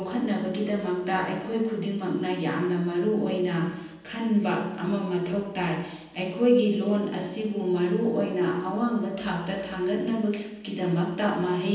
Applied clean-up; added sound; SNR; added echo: none; none; none; reverberation time 0.9 s.